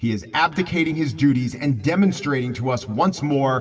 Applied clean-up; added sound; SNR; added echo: none; none; none; reverberation time 1.7 s.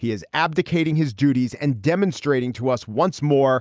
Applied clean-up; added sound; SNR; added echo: none; none; none; none.